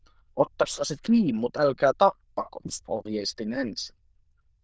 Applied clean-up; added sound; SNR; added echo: neural diffusion model UNIVERSE++.